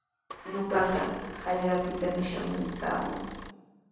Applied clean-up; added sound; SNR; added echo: none; Idling / Engine starting / Motor vehicle (road); 12 dB; reverberation time 1.1 s.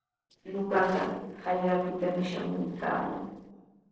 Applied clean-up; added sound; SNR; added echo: neural separator model SepFormer DNS4.